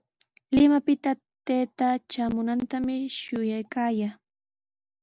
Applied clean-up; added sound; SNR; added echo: none; none; none; none.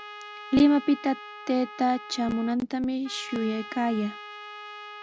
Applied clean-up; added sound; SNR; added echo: none; Trumpet; 15 dB; none.